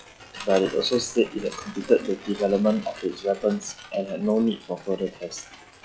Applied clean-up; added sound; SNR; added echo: classical method log-MMSE.